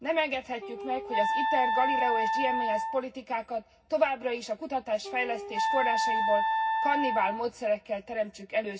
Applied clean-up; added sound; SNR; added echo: none; Wind instrument, woodwind instrument; -1 dB; reverberation time 0.4 s.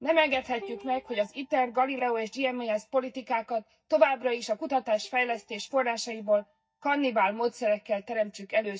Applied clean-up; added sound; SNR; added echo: neural mask model DeepFilterNet 3.